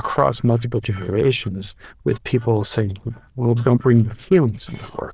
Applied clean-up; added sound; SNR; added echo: neural diffusion model UNIVERSE++.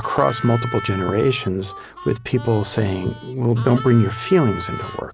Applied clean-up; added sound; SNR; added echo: none; Harmonica; 14 dB; none.